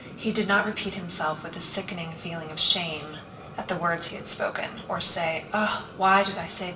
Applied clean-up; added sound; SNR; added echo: none; Fire; 16 dB; reverberation time 0.8 s.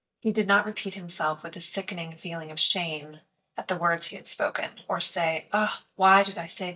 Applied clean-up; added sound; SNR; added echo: neural mask model DeepFilterNet 3.